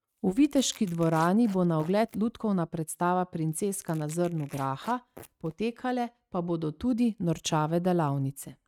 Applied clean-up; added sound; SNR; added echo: neural mask model RNNoise.